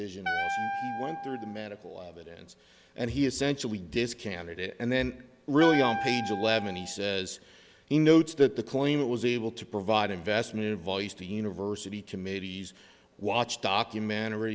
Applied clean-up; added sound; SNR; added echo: none; Wind instrument, woodwind instrument; 5 dB; none.